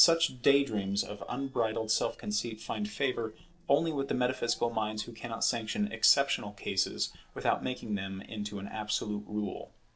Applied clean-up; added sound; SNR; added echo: neural separator model SepFormer DNS4.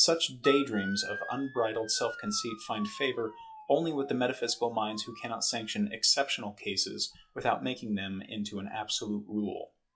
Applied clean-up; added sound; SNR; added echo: classical method log-MMSE.